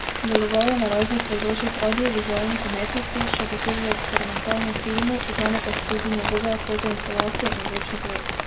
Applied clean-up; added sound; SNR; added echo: none; Rain; 1 dB; none.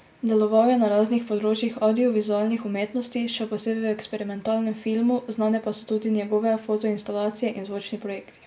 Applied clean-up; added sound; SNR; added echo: none; none; none; none.